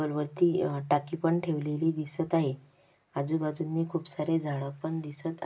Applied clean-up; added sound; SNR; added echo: none; none; none; none.